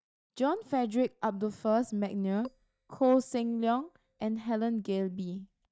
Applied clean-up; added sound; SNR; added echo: neural mask model DeepFilterNet 3.